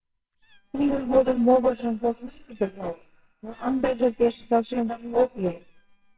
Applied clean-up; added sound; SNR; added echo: neural separator model SepFormer WHAMR!.